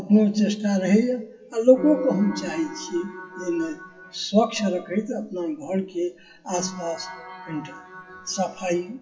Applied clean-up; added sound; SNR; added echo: classical method WPE with log-MMSE.